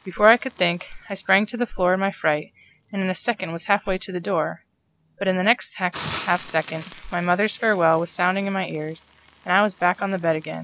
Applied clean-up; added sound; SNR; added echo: none; Hiss; 17 dB; none.